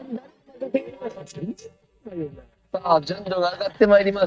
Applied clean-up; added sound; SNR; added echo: neural mask model DeepFilterNet 3.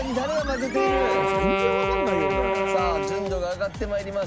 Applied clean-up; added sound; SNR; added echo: none; Wind instrument, woodwind instrument; -1 dB; none.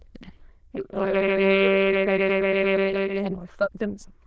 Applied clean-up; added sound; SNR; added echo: neural diffusion model UNIVERSE++.